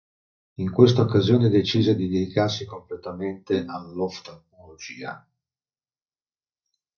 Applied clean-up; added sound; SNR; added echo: neural mask model DeepFilterNet 3.